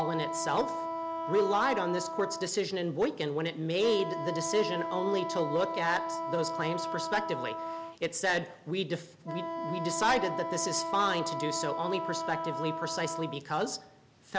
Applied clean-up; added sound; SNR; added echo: none; Wind instrument, woodwind instrument; 4 dB; none.